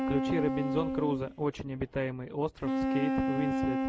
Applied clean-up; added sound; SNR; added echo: none; Wind instrument, woodwind instrument; -1 dB; none.